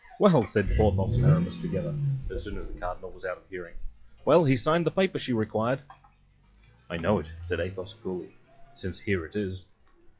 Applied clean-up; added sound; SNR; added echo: classical method log-MMSE.